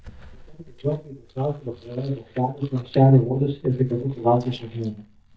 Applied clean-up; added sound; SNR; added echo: neural mask model DeepFilterNet 3.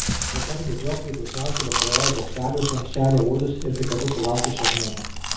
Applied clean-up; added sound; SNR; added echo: none; Chewing, mastication; 1 dB; reverberation time 0.7 s.